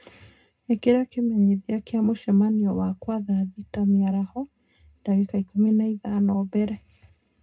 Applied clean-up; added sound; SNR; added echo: none; none; none; reverberation time 0.2 s.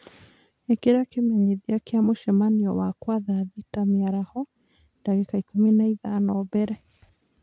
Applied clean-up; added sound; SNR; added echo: none; none; none; none.